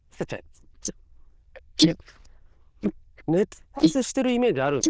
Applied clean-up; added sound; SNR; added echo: neural diffusion model UNIVERSE++.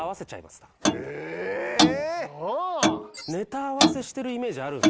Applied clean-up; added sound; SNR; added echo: none; Clock; -4 dB; none.